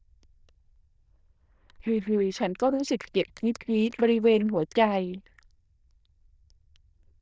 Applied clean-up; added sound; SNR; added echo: neural diffusion model UNIVERSE++.